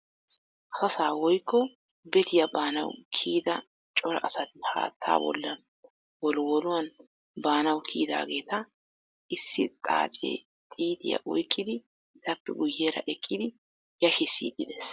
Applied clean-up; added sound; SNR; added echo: none; none; none; none.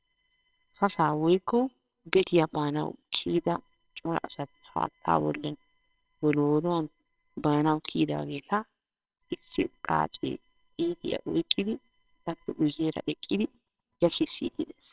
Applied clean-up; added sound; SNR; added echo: neural separator model SepFormer WHAMR!.